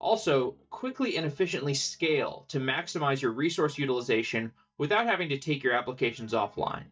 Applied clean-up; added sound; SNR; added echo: neural mask model DeepFilterNet 3.